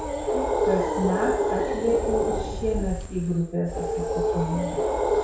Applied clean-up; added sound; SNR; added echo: none; Animal; -2 dB; reverberation time 0.6 s.